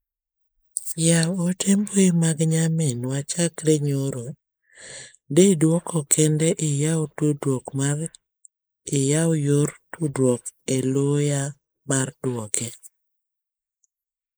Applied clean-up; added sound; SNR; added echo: neural mask model Resemble Enhance denoiser.